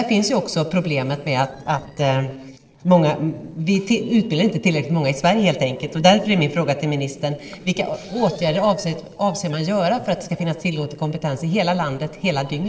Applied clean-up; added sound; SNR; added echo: neural separator model SepFormer DNS4.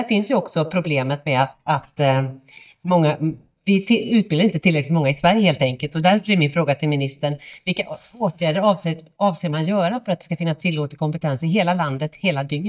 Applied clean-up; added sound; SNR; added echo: neural mask model DeepFilterNet 3.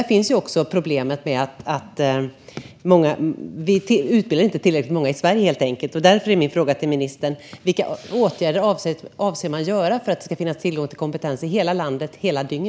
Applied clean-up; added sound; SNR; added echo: none; none; none; none.